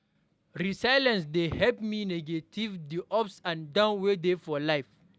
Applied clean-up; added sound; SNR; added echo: none; none; none; none.